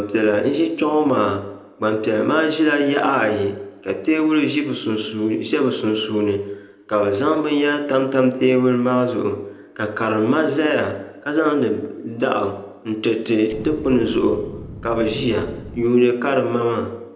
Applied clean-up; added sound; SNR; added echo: none; Explosion; 15 dB; reverberation time 0.8 s.